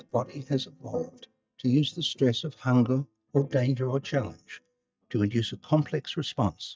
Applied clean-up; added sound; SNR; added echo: neural mask model DeepFilterNet 3.